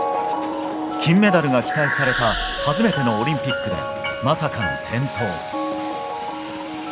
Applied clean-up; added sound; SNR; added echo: none; Hiss; 17 dB; none.